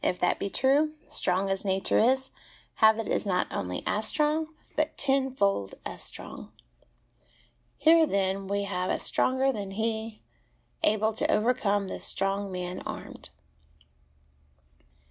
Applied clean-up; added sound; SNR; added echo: none; none; none; none.